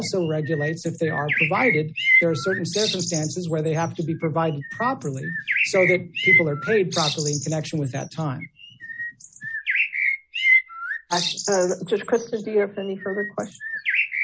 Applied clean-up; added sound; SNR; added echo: none; Bird; 1 dB; none.